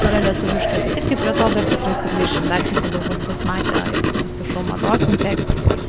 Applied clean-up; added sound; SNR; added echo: none; Writing; -4 dB; none.